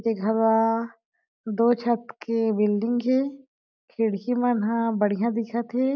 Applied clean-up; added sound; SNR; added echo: none; none; none; none.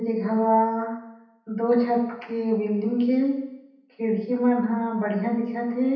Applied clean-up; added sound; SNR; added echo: none; none; none; reverberation time 0.9 s.